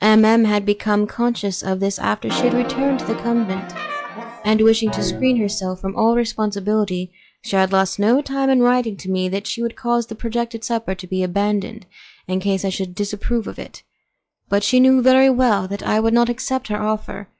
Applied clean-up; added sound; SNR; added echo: classical method log-MMSE.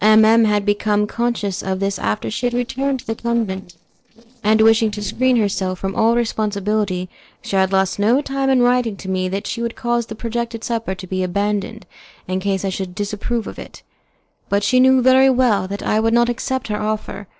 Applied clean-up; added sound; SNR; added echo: neural separator model SepFormer DNS4.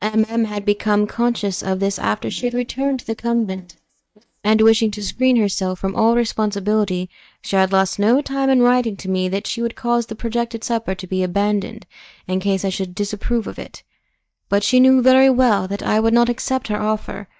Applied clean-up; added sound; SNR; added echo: neural mask model DeepFilterNet 3.